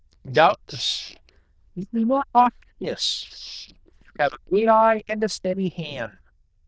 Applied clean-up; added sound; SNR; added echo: neural diffusion model UNIVERSE++.